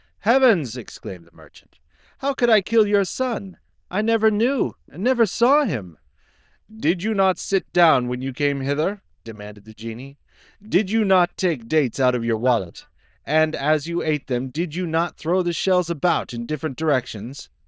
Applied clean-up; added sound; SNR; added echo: neural diffusion model UNIVERSE++.